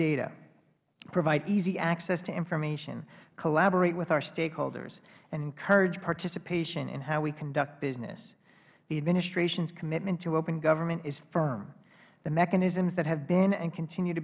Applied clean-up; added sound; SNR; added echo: none; none; none; none.